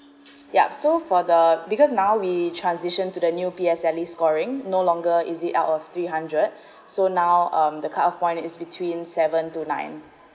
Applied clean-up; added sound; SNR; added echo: none; none; none; none.